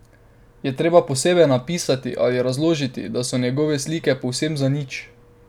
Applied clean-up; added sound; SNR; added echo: none; none; none; none.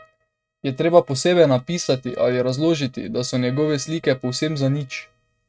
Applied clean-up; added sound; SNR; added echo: neural mask model RNNoise.